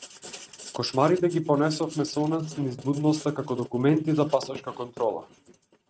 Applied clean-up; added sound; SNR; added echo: neural mask model RNNoise.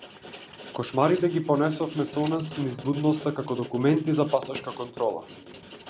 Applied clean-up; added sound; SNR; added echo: none; Writing; 13 dB; none.